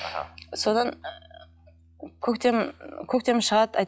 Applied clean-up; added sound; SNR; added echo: classical method log-MMSE.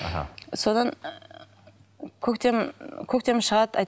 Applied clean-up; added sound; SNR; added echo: none; none; none; none.